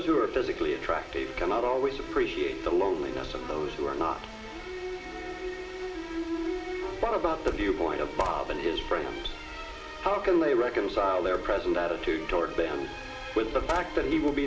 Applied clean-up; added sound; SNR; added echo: none; none; none; reverberation time 1.2 s.